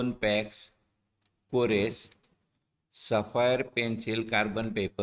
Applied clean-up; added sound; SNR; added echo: neural mask model RNNoise.